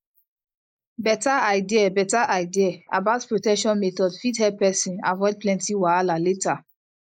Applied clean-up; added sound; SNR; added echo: neural mask model Resemble Enhance denoiser.